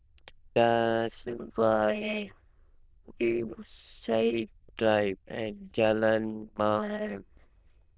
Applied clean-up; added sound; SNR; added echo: neural diffusion model UNIVERSE++.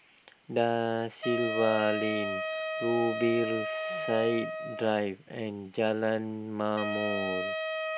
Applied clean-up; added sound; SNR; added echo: none; Wind instrument, woodwind instrument; 5 dB; none.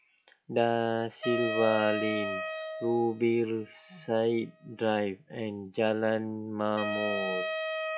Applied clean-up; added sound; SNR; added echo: classical method log-MMSE.